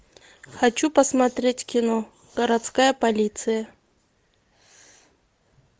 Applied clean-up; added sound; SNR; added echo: none; none; none; none.